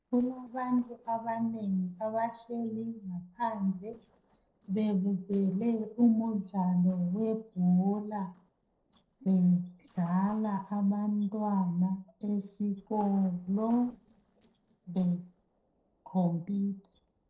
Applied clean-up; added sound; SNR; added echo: neural separator model SepFormer DNS4.